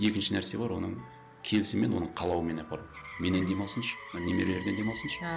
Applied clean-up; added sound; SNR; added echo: none; Motor vehicle (road); 15 dB; none.